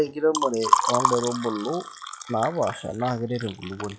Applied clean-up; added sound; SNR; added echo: classical method log-MMSE.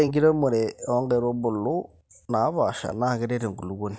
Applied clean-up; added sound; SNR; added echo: none; none; none; none.